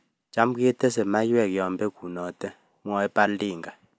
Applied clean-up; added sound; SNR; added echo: none; none; none; none.